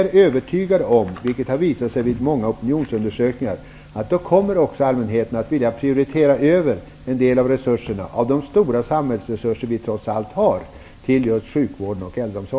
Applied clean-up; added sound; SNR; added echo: none; none; none; none.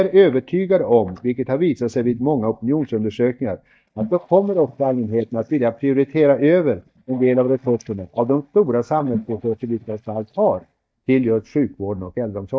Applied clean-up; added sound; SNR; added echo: neural mask model DeepFilterNet 3.